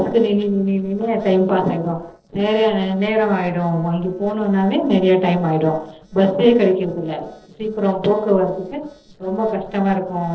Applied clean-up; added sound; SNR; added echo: neural separator model SepFormer DNS4.